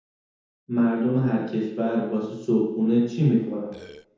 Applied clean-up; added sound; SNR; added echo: none; Burping, eructation; 19 dB; reverberation time 0.9 s.